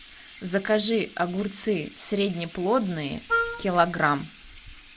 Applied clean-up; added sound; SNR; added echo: none; Wind instrument, woodwind instrument; 3 dB; none.